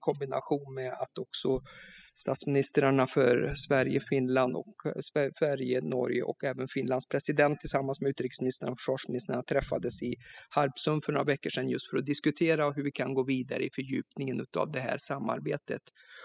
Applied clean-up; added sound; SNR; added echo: classical method spectral subtraction.